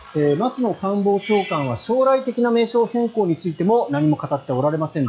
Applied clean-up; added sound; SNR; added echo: classical method log-MMSE.